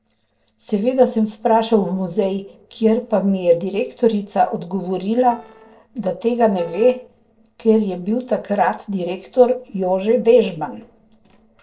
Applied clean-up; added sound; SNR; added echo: neural separator model SepFormer DNS4.